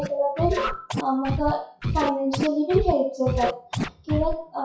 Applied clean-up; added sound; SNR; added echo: classical method WPE with log-MMSE.